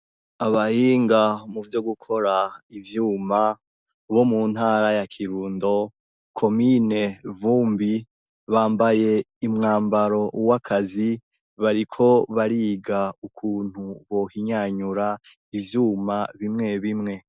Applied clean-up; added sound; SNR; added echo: none; none; none; none.